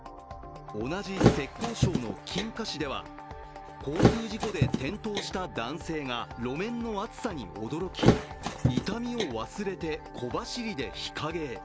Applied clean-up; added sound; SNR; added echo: none; Thump, thud; -4 dB; none.